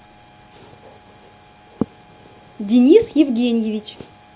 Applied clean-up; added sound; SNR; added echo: none; none; none; none.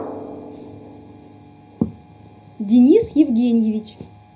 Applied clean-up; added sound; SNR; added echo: none; Drum; 20 dB; reverberation time 0.3 s.